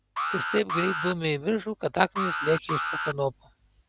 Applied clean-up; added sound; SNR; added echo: none; Alarm; 3 dB; none.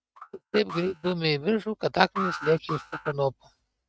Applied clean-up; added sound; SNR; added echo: neural mask model RNNoise.